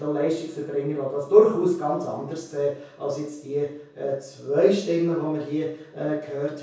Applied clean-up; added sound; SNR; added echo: none; none; none; reverberation time 0.6 s.